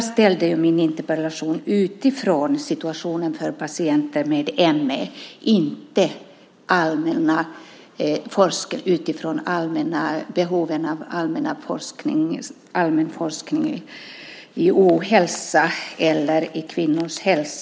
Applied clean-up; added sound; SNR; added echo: none; none; none; none.